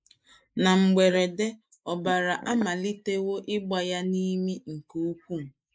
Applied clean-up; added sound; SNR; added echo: neural mask model Resemble Enhance denoiser.